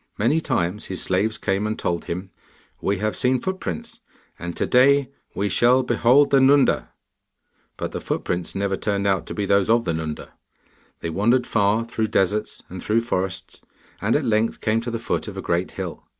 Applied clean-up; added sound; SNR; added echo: none; none; none; none.